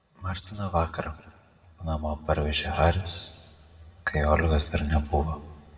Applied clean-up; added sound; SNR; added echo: none; none; none; reverberation time 1.3 s.